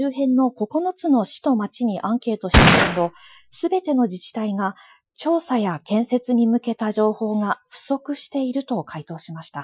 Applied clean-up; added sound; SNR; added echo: classical method Wiener filter.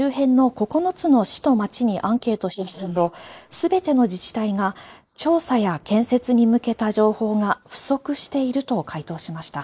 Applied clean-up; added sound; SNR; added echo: neural mask model Resemble Enhance denoiser.